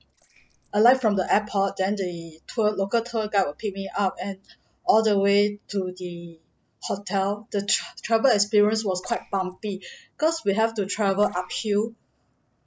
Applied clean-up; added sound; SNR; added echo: neural separator model SepFormer DNS4.